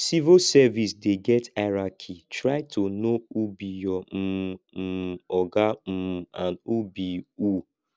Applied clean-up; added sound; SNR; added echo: none; none; none; none.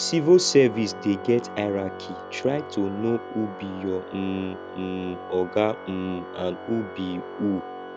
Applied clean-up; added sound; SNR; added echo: none; Organ; 12 dB; none.